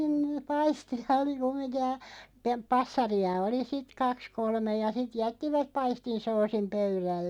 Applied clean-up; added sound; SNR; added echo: none; none; none; none.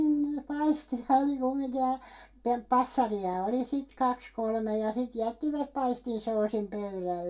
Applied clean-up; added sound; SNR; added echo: none; none; none; reverberation time 0.2 s.